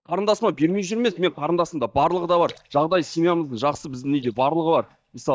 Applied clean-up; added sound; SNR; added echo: neural mask model DeepFilterNet 3.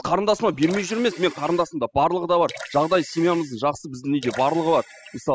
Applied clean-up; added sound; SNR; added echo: classical method spectral subtraction.